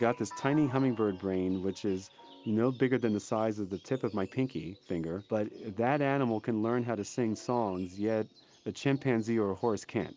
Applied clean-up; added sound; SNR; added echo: none; none; none; none.